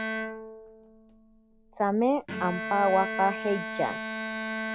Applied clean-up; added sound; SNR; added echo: none; Bowed string instrument; 6 dB; none.